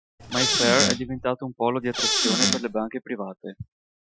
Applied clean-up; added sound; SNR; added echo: classical method Wiener filter.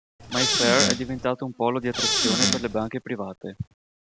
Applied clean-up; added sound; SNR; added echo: none; Squeak / Cupboard open or close; -3 dB; none.